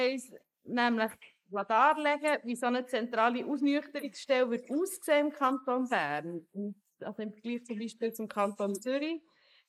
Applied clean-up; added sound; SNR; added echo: neural mask model Resemble Enhance denoiser.